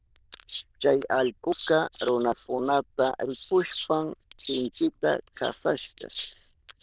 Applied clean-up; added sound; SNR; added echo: neural diffusion model UNIVERSE++.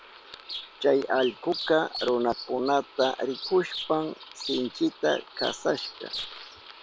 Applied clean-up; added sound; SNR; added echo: none; Bird vocalization, bird call, bird song; 11 dB; none.